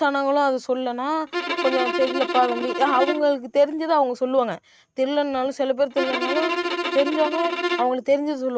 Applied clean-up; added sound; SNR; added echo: neural mask model RNNoise.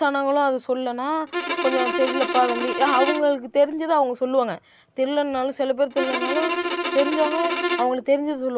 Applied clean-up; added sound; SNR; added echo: none; Bowed string instrument; 4 dB; none.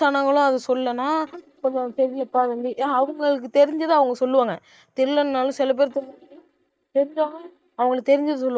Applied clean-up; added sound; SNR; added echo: neural mask model DeepFilterNet 3.